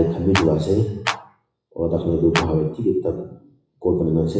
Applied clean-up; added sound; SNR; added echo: classical method WPE with log-MMSE.